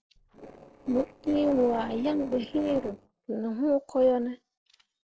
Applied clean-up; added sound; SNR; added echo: neural separator model SepFormer DNS4.